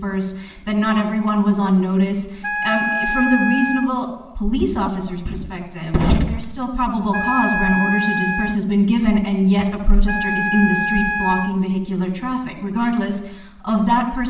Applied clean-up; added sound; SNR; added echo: none; Wind instrument, woodwind instrument; 5 dB; reverberation time 0.8 s.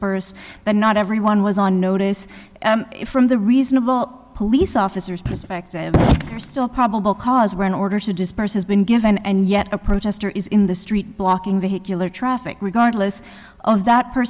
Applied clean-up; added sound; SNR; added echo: none; none; none; none.